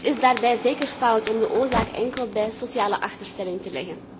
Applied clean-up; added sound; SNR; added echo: none; Fire; 8 dB; none.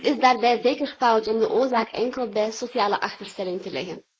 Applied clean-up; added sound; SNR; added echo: neural mask model Resemble Enhance denoiser.